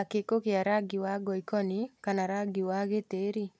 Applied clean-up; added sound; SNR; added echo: none; none; none; none.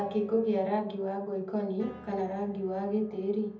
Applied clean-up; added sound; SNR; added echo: none; Piano; 20 dB; reverberation time 0.7 s.